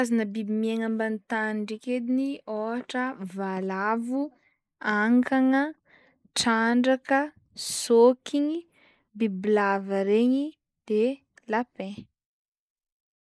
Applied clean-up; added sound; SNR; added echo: neural mask model Resemble Enhance denoiser.